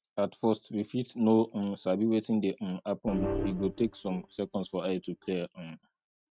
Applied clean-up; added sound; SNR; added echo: neural mask model RNNoise.